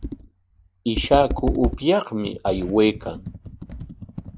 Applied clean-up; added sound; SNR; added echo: none; Computer keyboard; 7 dB; none.